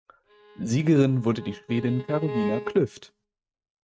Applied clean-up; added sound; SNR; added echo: neural mask model RNNoise.